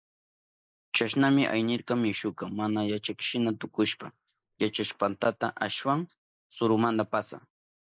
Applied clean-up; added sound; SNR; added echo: neural mask model Resemble Enhance denoiser.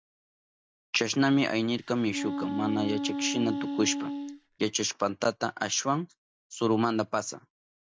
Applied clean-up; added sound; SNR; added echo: none; Wind instrument, woodwind instrument; 4 dB; none.